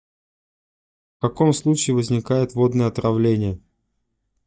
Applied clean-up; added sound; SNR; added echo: neural mask model DeepFilterNet 3.